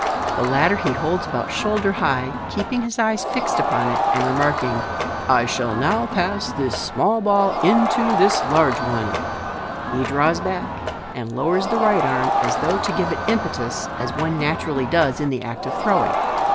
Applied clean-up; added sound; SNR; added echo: none; Crowd; 2 dB; none.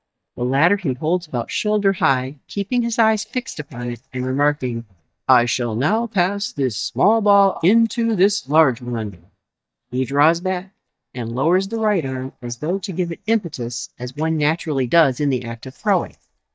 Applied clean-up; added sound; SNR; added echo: neural mask model DeepFilterNet 3.